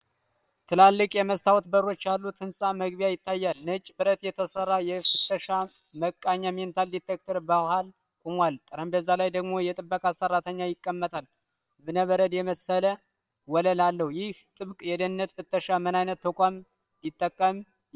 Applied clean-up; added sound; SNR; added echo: neural separator model SepFormer WHAM!.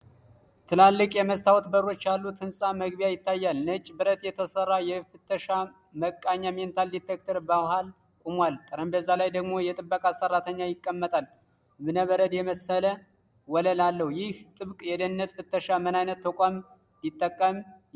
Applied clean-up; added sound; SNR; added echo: none; none; none; none.